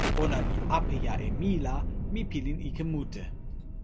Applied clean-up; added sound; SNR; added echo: none; Explosion; -4 dB; none.